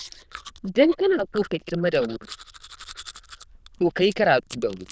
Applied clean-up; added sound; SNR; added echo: neural diffusion model UNIVERSE++.